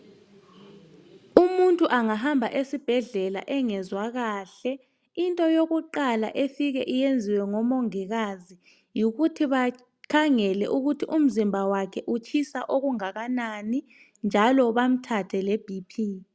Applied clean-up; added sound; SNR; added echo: none; none; none; none.